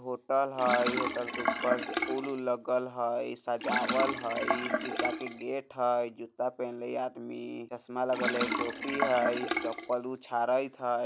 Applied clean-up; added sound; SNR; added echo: none; Sink (filling or washing); 3 dB; none.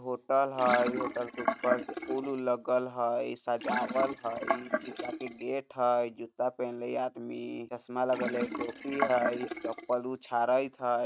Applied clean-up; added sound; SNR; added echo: neural mask model RNNoise.